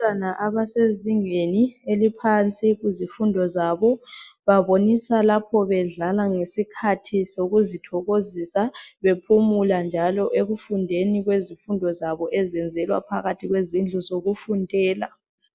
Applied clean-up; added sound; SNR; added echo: none; none; none; none.